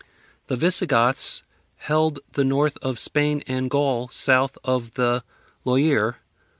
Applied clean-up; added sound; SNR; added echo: none; none; none; none.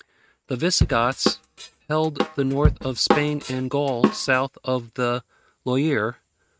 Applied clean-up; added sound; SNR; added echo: neural mask model RNNoise.